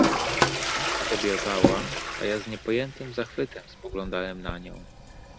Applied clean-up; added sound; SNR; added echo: none; Toilet flush; -3 dB; none.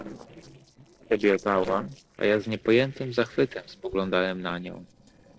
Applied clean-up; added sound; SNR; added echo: neural separator model SepFormer DNS4.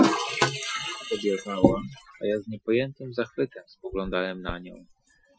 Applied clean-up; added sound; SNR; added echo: classical method Wiener filter.